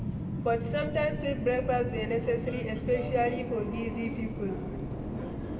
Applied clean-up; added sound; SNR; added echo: none; Subway, metro, underground; 3 dB; reverberation time 1.7 s.